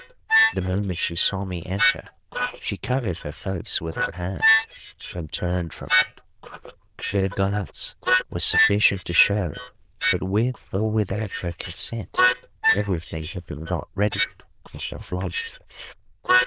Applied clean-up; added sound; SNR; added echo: neural diffusion model UNIVERSE++.